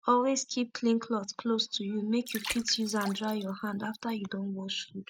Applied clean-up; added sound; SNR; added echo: none; Water; 14 dB; none.